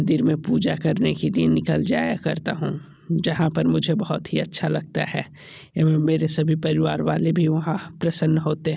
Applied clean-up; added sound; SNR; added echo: none; none; none; none.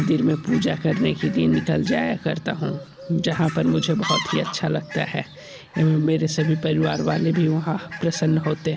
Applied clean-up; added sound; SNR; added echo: none; Fowl; 14 dB; none.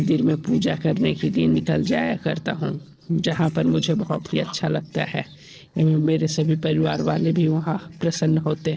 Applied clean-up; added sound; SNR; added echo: neural separator model SepFormer DNS4.